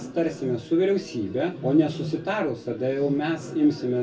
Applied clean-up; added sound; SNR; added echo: none; Wild animals; 15 dB; reverberation time 0.2 s.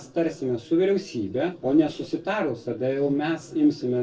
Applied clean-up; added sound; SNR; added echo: neural separator model SepFormer DNS4.